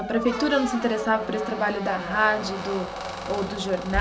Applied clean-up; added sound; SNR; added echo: none; Squeak; 7 dB; none.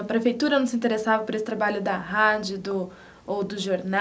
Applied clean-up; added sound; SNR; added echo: none; none; none; none.